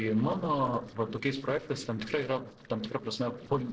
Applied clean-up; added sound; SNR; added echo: neural separator model SepFormer DNS4.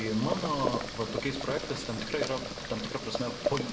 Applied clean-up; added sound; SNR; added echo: none; Boiling; 2 dB; reverberation time 0.6 s.